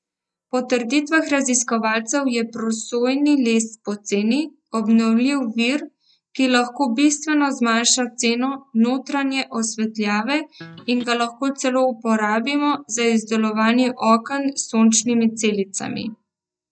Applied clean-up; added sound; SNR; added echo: neural mask model DeepFilterNet 3.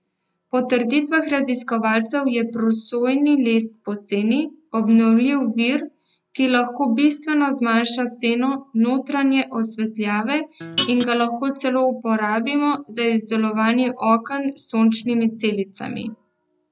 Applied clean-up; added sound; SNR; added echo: none; Guitar; 5 dB; none.